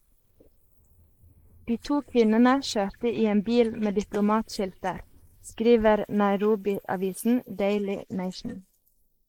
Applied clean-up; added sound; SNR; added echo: neural mask model Resemble Enhance denoiser.